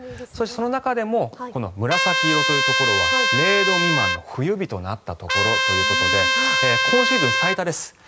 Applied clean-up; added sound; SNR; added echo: none; Trumpet; -4 dB; none.